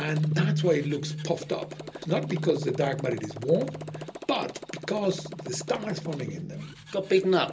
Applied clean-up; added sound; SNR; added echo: none; Motorcycle; 14 dB; reverberation time 0.2 s.